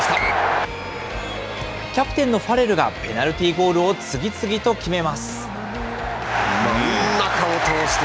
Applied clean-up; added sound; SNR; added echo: none; none; none; none.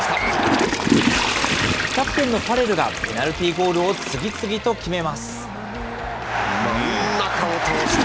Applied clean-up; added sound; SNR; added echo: none; Toilet flush / Water; 3 dB; none.